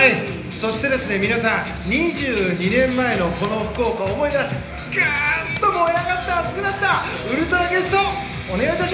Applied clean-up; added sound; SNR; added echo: none; Computer keyboard; 18 dB; reverberation time 1.0 s.